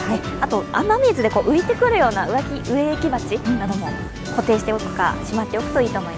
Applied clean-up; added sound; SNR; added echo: none; Fire; 14 dB; none.